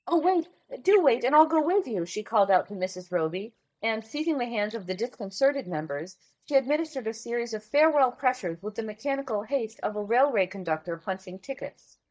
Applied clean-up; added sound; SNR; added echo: neural mask model DeepFilterNet 3.